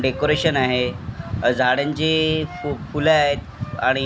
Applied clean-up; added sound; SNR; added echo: none; Wind instrument, woodwind instrument; 19 dB; none.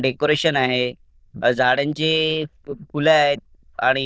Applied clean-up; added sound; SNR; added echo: neural diffusion model UNIVERSE++.